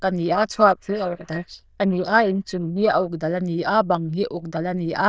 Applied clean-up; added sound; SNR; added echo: neural diffusion model UNIVERSE++.